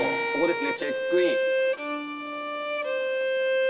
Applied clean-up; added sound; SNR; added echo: none; Bowed string instrument; -5 dB; reverberation time 1.3 s.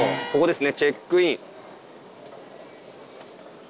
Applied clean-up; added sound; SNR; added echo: none; none; none; none.